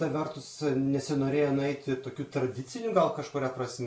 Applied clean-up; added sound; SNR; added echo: none; none; none; none.